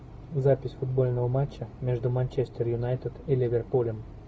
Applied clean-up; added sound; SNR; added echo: none; none; none; none.